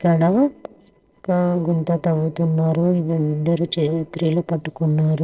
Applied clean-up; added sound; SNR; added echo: neural separator model SepFormer DNS4.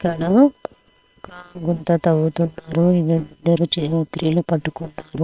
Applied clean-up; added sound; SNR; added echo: neural separator model SepFormer WHAM!.